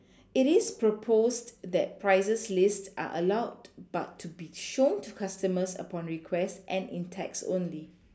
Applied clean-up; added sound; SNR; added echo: none; none; none; none.